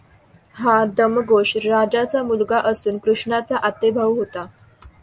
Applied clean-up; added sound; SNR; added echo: none; none; none; none.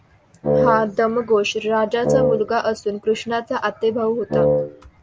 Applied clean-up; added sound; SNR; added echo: none; Wind instrument, woodwind instrument; -2 dB; none.